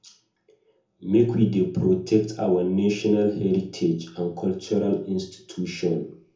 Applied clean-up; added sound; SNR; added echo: none; none; none; reverberation time 0.5 s.